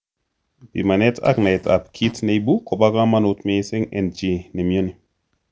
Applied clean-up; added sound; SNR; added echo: none; Fart; 19 dB; none.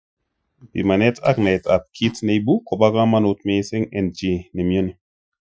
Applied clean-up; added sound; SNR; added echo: classical method Wiener filter.